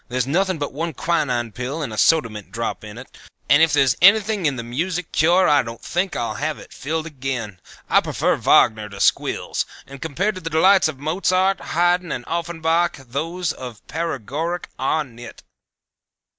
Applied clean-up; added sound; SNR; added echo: none; none; none; none.